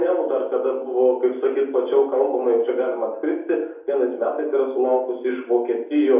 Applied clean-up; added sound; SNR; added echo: none; none; none; reverberation time 2.6 s.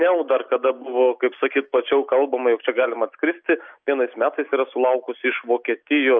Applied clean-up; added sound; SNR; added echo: none; none; none; none.